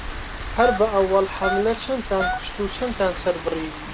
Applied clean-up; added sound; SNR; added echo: none; Rain + Wind instrument, woodwind instrument; 6 dB; none.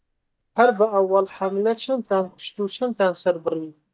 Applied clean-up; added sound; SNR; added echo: neural mask model DeepFilterNet 3.